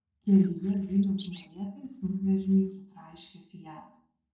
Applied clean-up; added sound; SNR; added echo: neural separator model SepFormer DNS4.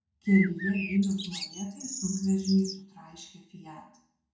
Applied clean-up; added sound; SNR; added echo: none; Bird; 9 dB; reverberation time 0.6 s.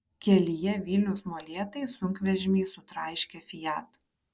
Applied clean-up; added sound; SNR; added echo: none; none; none; none.